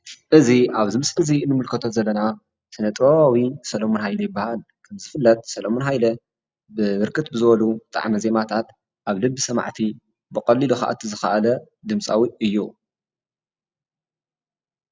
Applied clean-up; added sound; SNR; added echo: none; none; none; none.